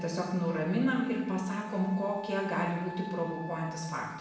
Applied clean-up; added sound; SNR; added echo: none; Wind instrument, woodwind instrument; 13 dB; reverberation time 1.1 s.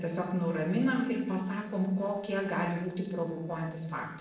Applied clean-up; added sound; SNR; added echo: neural separator model SepFormer DNS4.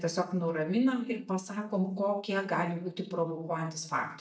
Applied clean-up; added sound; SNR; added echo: neural mask model DeepFilterNet 3.